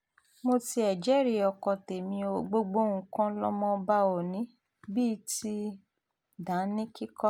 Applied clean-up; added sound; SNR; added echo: none; none; none; none.